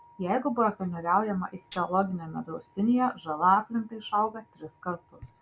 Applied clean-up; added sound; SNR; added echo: none; Tambourine; 7 dB; none.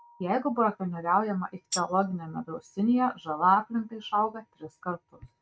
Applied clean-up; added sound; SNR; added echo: neural mask model RNNoise.